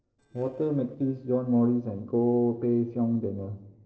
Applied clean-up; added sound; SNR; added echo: neural separator model SepFormer DNS4.